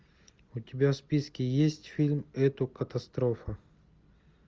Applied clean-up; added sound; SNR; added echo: none; none; none; none.